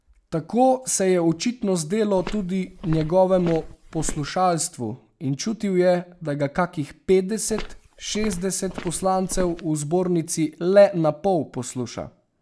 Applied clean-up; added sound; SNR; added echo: none; Walk, footsteps; 11 dB; none.